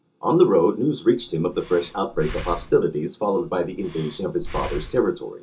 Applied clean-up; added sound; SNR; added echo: none; Breathing; 13 dB; reverberation time 0.2 s.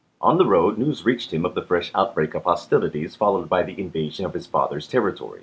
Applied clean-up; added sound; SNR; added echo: none; none; none; none.